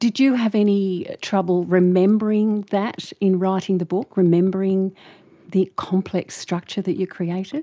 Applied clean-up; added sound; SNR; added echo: none; none; none; none.